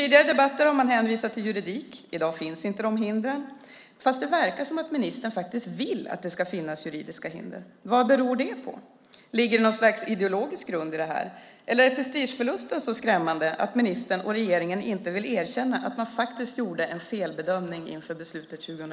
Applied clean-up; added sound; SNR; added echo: none; none; none; none.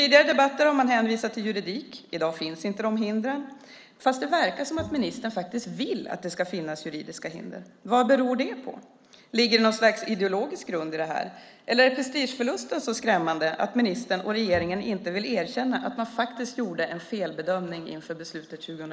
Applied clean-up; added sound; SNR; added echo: none; Bowed string instrument; 19 dB; none.